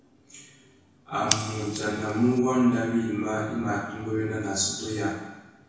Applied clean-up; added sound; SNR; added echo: none; Scissors; 12 dB; reverberation time 1.1 s.